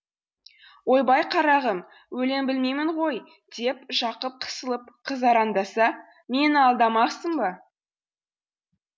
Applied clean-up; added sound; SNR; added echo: none; none; none; none.